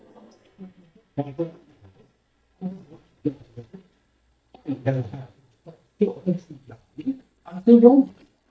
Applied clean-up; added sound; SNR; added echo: neural mask model DeepFilterNet 3.